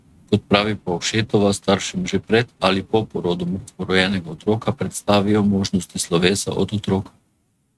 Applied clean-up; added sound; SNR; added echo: neural mask model RNNoise.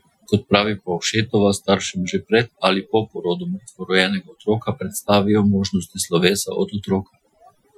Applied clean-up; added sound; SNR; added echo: classical method Wiener filter.